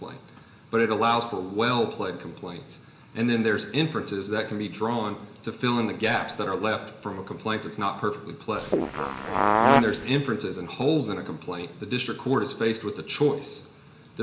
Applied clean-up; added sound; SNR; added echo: none; Fart; -4 dB; reverberation time 1.1 s.